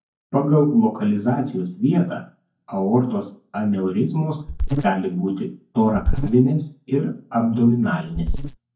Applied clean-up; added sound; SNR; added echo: neural mask model DeepFilterNet 3.